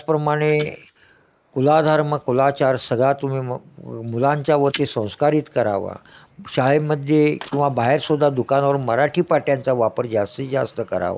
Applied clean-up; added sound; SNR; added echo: neural mask model Resemble Enhance denoiser.